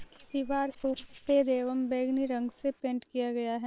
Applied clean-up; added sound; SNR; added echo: neural separator model SepFormer WHAM!.